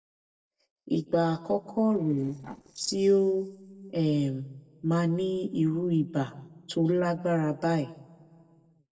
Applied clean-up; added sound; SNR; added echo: neural separator model SepFormer DNS4.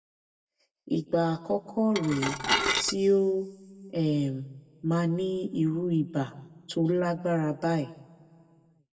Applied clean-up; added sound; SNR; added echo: none; Dishes, pots, and pans / Glass; 0 dB; reverberation time 1.1 s.